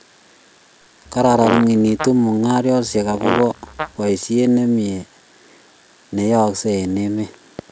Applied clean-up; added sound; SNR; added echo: none; Fart; 7 dB; none.